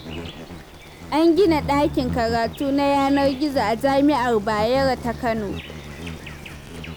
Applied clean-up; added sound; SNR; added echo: none; Insect; 12 dB; none.